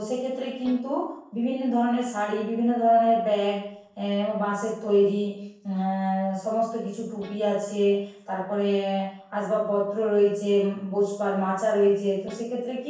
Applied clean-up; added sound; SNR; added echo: neural separator model SepFormer DNS4.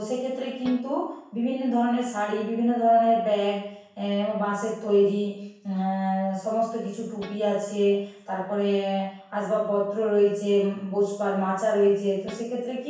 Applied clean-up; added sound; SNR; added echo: none; Guitar; 17 dB; reverberation time 0.7 s.